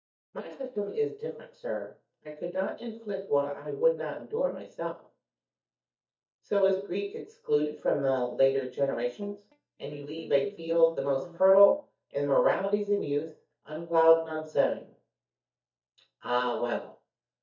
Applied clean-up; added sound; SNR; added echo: neural mask model DeepFilterNet 3.